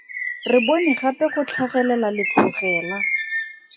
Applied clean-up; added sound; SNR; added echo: classical method WPE with log-MMSE.